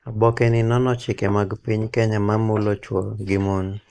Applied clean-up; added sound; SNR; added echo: neural mask model Resemble Enhance denoiser.